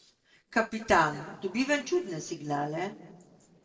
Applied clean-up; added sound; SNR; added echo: neural separator model SepFormer DNS4.